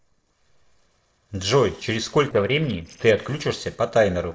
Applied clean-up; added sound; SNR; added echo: neural separator model SepFormer DNS4.